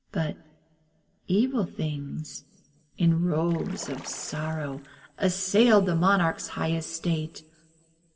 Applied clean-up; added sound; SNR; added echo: none; Splash, splatter; 18 dB; reverberation time 1.5 s.